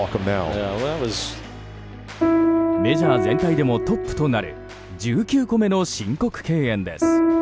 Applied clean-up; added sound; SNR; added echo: none; Piano; 1 dB; none.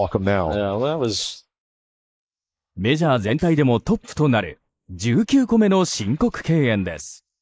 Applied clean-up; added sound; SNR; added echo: neural mask model Resemble Enhance denoiser.